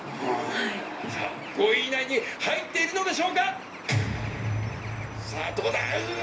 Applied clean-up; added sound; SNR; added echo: none; Bird; 11 dB; reverberation time 0.3 s.